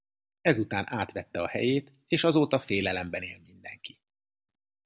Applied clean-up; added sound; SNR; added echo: none; none; none; none.